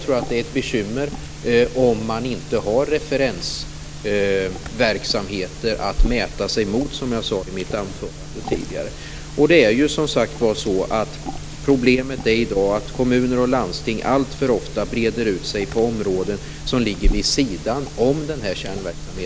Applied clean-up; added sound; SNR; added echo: none; Liquid; 10 dB; none.